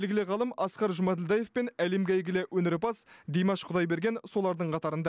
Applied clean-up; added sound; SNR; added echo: none; none; none; none.